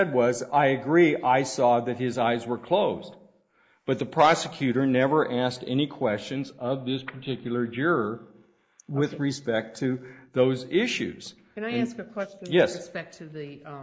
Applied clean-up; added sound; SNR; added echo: neural mask model Resemble Enhance denoiser.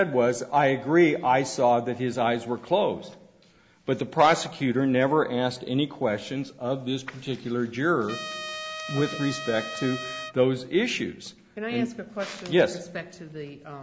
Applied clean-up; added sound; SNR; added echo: none; Trumpet; 10 dB; none.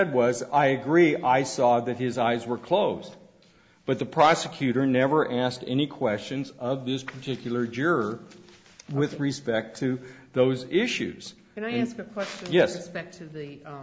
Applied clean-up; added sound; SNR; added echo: none; none; none; none.